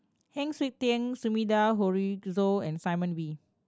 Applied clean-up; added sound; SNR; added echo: none; none; none; none.